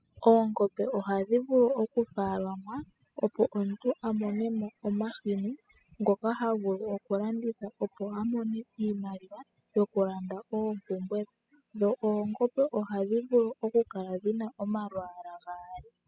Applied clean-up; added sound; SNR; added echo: classical method spectral subtraction.